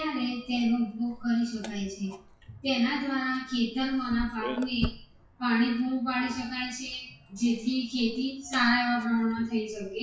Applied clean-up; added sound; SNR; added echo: classical method WPE with log-MMSE.